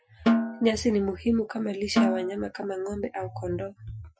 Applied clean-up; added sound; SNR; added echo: classical method Wiener filter.